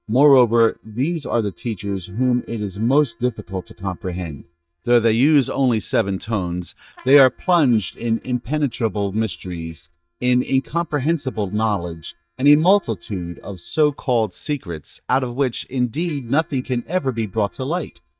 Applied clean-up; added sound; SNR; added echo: neural mask model DeepFilterNet 3.